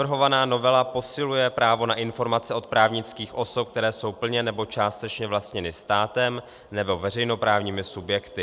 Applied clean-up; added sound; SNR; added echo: none; none; none; none.